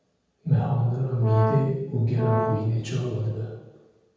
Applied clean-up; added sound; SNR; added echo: none; Brass instrument; 4 dB; reverberation time 1.2 s.